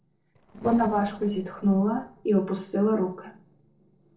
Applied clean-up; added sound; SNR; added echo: neural separator model SepFormer DNS4.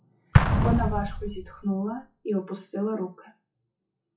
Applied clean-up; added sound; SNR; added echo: classical method WPE with log-MMSE.